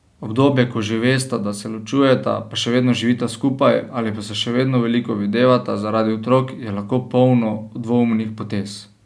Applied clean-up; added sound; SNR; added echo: none; none; none; none.